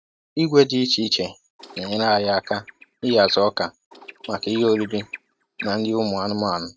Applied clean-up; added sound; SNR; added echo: neural mask model RNNoise.